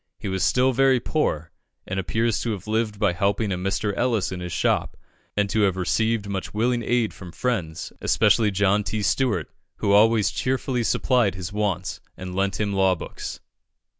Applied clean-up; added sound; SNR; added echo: none; none; none; none.